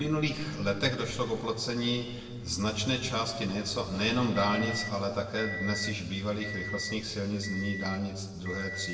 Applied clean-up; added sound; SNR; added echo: none; Microwave oven; 11 dB; reverberation time 1.9 s.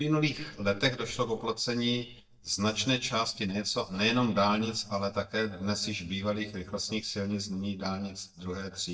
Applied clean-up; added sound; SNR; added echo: neural mask model DeepFilterNet 3.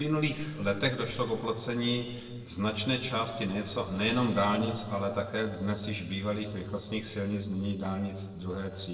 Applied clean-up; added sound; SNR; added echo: neural separator model SepFormer DNS4.